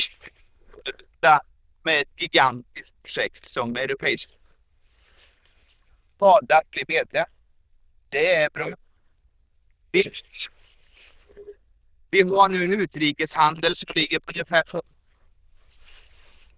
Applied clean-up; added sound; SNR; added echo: neural diffusion model UNIVERSE++.